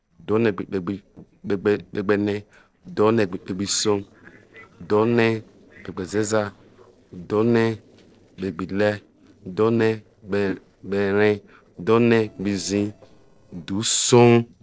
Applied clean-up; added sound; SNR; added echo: neural separator model SepFormer DNS4.